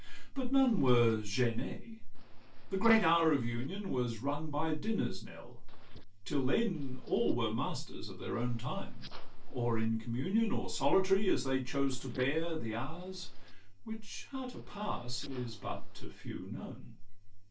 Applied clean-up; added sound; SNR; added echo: neural separator model SepFormer DNS4.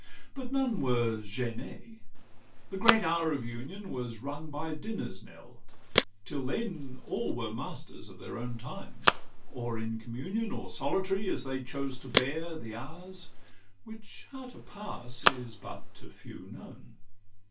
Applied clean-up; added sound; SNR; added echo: none; Telephone; 6 dB; reverberation time 0.2 s.